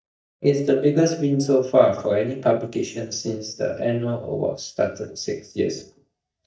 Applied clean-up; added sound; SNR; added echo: neural mask model DeepFilterNet 3.